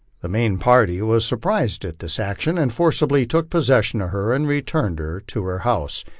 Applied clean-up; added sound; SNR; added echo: none; none; none; none.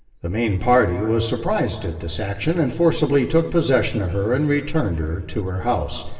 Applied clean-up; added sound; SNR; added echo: none; none; none; reverberation time 2.3 s.